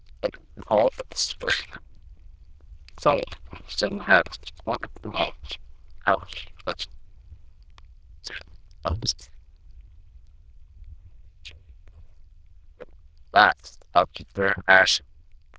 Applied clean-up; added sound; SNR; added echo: neural diffusion model UNIVERSE++.